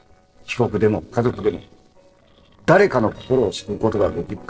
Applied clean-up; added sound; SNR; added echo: neural separator model SepFormer DNS4.